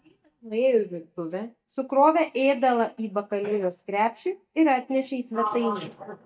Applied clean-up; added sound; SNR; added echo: neural mask model DeepFilterNet 3.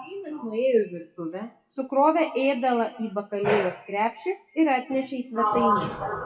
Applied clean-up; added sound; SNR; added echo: classical method WPE with log-MMSE.